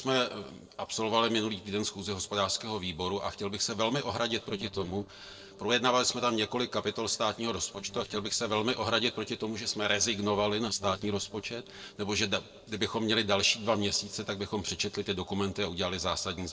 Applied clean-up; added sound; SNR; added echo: neural separator model SepFormer DNS4.